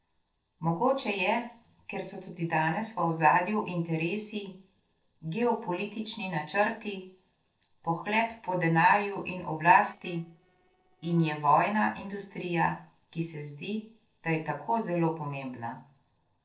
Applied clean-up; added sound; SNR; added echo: neural separator model SepFormer DNS4.